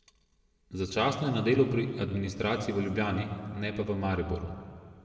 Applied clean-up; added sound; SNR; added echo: none; none; none; reverberation time 1.8 s.